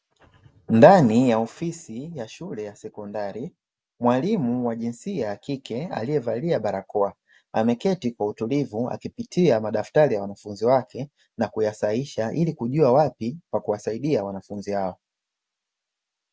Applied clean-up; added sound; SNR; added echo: none; none; none; none.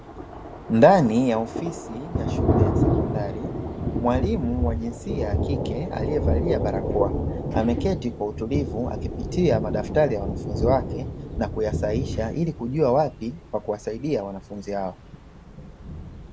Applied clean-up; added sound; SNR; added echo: none; Thunder; 2 dB; none.